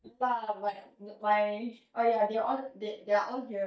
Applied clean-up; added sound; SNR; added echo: neural mask model DeepFilterNet 3.